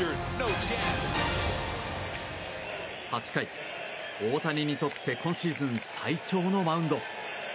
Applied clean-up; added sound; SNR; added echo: none; none; none; none.